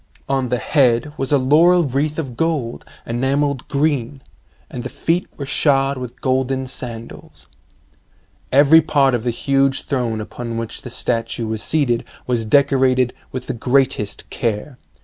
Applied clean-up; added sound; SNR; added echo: none; none; none; none.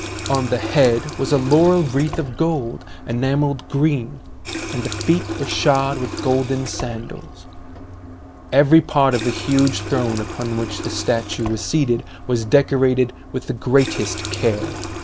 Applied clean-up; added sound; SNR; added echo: none; Water tap, faucet; 10 dB; none.